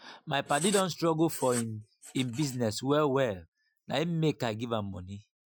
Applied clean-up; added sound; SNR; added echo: classical method Wiener filter.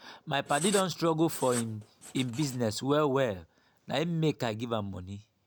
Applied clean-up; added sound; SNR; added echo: none; Writing; 12 dB; none.